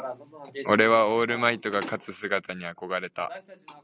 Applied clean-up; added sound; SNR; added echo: none; none; none; none.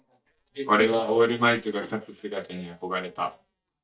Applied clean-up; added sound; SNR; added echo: neural mask model DeepFilterNet 3.